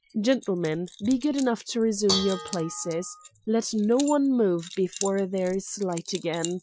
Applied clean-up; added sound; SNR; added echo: classical method Wiener filter.